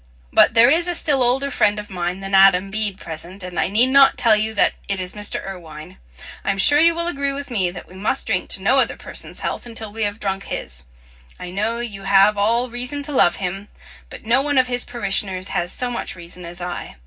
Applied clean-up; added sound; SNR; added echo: none; none; none; reverberation time 0.4 s.